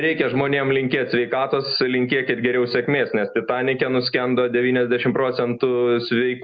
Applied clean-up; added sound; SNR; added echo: none; none; none; none.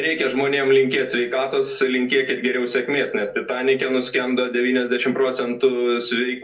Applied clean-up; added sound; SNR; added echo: none; none; none; reverberation time 0.2 s.